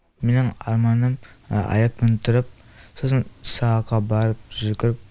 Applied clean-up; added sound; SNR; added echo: none; none; none; none.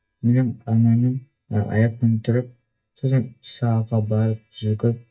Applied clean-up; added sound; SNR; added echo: neural mask model DeepFilterNet 3.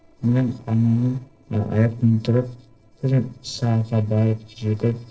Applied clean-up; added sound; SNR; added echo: neural separator model SepFormer DNS4.